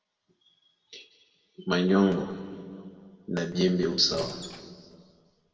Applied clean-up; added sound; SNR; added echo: none; Squeak / Wood; 17 dB; reverberation time 2.0 s.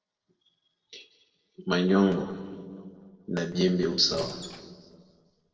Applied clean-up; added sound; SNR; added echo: neural separator model SepFormer DNS4.